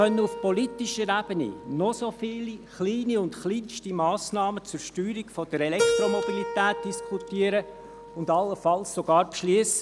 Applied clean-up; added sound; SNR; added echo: none; Keyboard (musical); 8 dB; none.